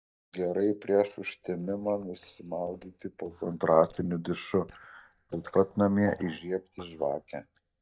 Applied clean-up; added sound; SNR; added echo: neural mask model DeepFilterNet 3.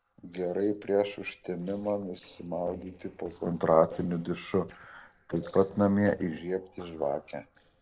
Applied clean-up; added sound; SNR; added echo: neural separator model SepFormer DNS4.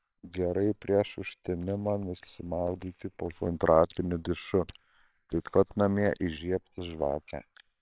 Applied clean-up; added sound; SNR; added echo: neural separator model SepFormer WHAMR!.